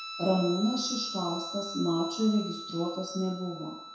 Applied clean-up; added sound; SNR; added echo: none; Guitar; 10 dB; reverberation time 0.7 s.